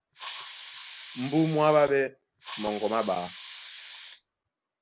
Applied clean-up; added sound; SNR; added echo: none; Hiss; 7 dB; none.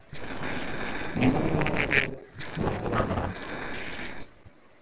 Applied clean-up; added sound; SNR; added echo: neural separator model SepFormer DNS4.